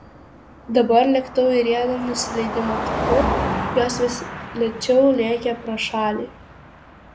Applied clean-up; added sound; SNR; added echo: none; Car passing by; 7 dB; none.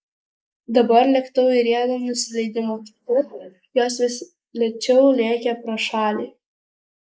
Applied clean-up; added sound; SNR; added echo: neural mask model Resemble Enhance denoiser.